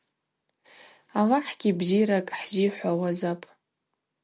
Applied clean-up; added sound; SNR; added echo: none; none; none; none.